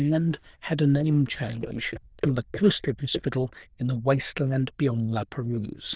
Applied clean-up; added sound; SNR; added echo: neural diffusion model UNIVERSE++.